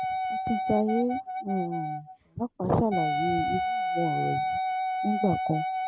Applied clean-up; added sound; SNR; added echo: none; Wind instrument, woodwind instrument; 0 dB; none.